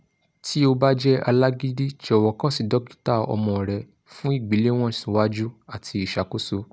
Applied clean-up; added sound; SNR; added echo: none; none; none; none.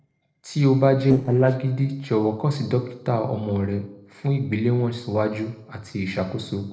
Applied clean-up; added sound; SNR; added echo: neural separator model SepFormer DNS4.